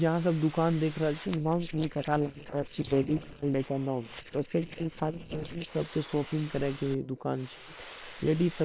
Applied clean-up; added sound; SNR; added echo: neural separator model SepFormer WHAM!.